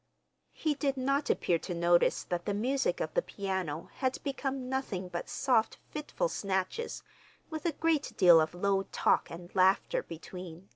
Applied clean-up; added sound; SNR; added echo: none; none; none; none.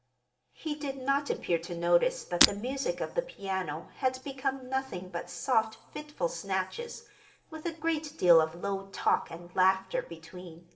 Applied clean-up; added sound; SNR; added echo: none; Shatter; 0 dB; reverberation time 0.7 s.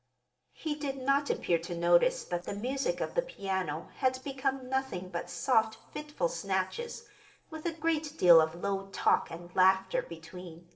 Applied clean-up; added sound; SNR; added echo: neural separator model SepFormer DNS4.